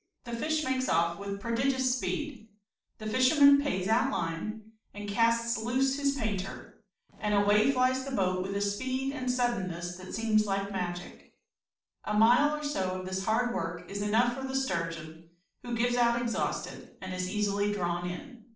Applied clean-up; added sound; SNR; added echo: neural separator model SepFormer DNS4.